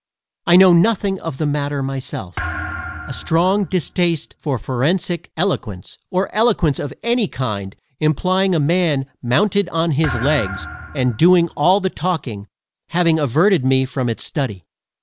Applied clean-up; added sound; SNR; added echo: none; Thump, thud; 12 dB; none.